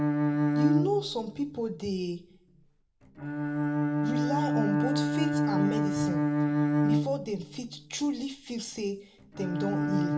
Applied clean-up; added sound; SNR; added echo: none; Bowed string instrument; -5 dB; reverberation time 0.3 s.